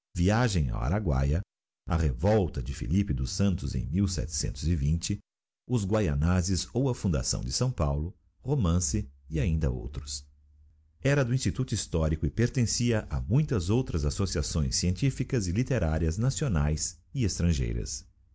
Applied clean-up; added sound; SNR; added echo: none; none; none; none.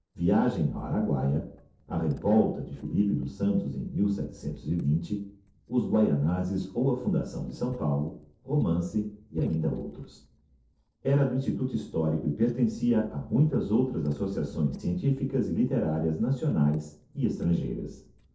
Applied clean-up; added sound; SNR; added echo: neural separator model SepFormer DNS4.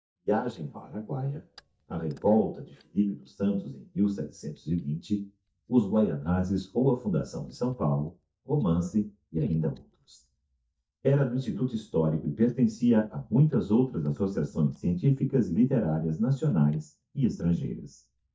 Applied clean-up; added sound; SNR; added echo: neural mask model DeepFilterNet 3.